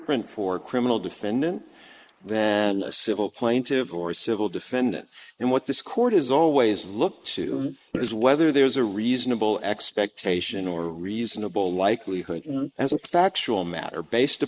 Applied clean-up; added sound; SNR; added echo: neural mask model Resemble Enhance denoiser.